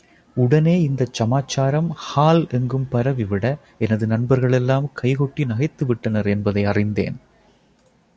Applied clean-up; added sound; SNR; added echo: none; none; none; none.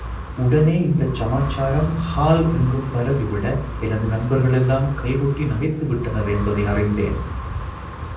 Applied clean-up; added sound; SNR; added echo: none; Wind; 8 dB; reverberation time 0.6 s.